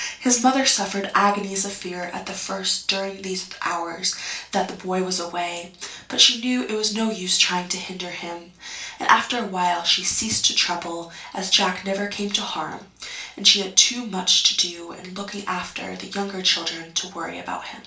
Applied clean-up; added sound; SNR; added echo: none; none; none; reverberation time 0.3 s.